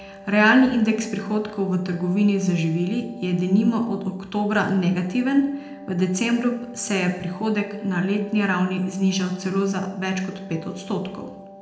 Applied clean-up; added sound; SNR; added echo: none; Wind instrument, woodwind instrument; 20 dB; reverberation time 0.7 s.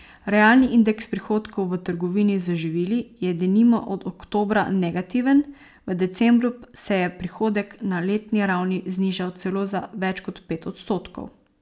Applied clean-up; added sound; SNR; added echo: none; none; none; none.